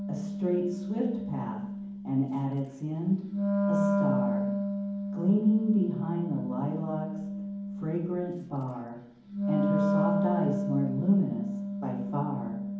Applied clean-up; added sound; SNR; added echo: none; Wind instrument, woodwind instrument; 0 dB; reverberation time 1.2 s.